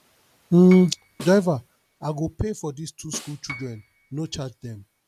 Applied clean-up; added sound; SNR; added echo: none; Snare drum + Piano; 19 dB; none.